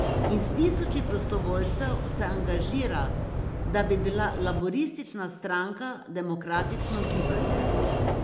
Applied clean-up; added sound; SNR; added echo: none; Sliding door; -2 dB; none.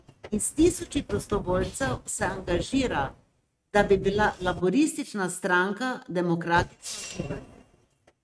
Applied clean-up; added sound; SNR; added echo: neural mask model RNNoise.